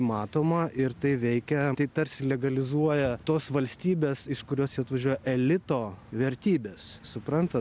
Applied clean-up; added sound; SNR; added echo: none; none; none; none.